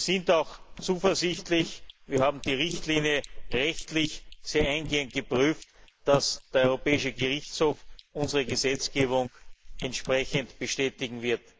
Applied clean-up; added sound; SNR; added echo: neural mask model Resemble Enhance denoiser.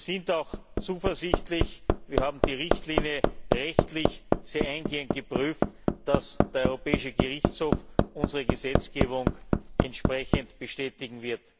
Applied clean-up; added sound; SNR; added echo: none; Hammer; -4 dB; none.